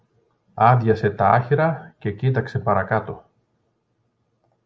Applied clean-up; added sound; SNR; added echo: none; none; none; none.